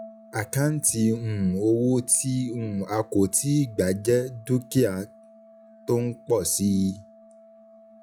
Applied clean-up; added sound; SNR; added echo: classical method log-MMSE.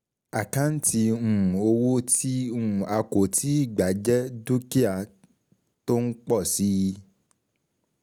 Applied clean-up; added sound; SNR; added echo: none; none; none; none.